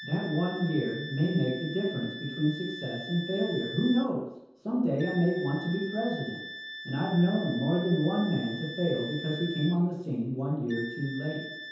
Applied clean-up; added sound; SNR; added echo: none; Wind instrument, woodwind instrument; 13 dB; reverberation time 0.9 s.